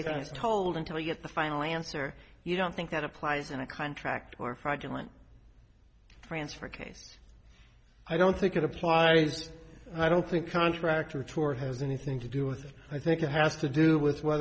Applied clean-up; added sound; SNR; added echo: none; none; none; none.